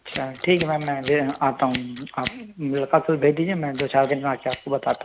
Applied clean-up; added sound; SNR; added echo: none; Scissors; 11 dB; none.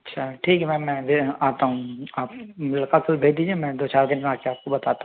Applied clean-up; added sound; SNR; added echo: none; none; none; none.